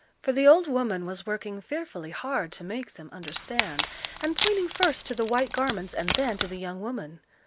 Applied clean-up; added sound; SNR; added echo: none; Wood; 4 dB; none.